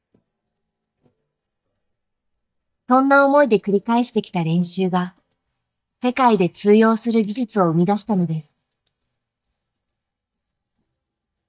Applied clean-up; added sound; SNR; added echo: neural mask model DeepFilterNet 3.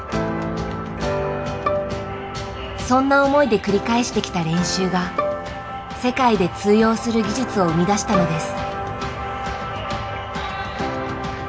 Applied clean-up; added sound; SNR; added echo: none; Bowed string instrument; 12 dB; reverberation time 1.4 s.